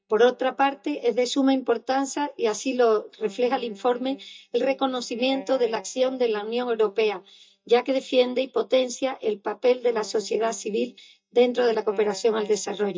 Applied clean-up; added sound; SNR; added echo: neural mask model DeepFilterNet 3.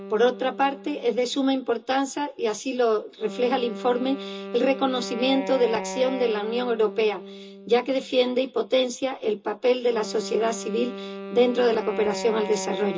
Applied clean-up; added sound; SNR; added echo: none; Wind instrument, woodwind instrument; 12 dB; reverberation time 0.2 s.